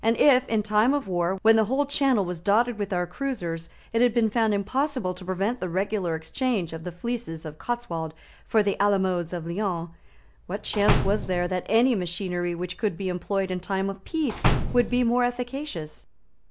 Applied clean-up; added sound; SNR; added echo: none; Slam; 0 dB; none.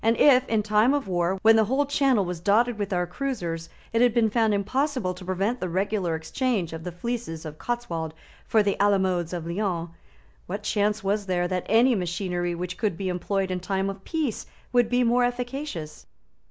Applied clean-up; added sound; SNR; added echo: none; none; none; none.